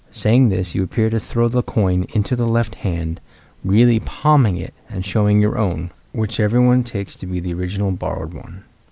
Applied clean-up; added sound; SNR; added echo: none; none; none; none.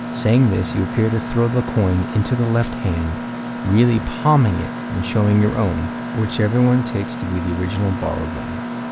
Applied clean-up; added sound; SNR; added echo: none; Mechanisms; 8 dB; none.